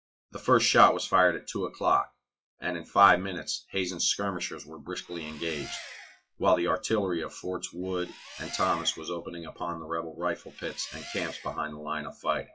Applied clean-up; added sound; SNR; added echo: classical method WPE with log-MMSE.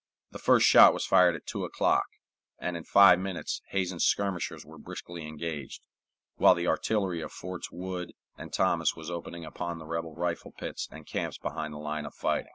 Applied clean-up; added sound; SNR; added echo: none; none; none; none.